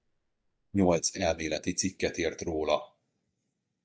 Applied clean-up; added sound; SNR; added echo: neural mask model DeepFilterNet 3.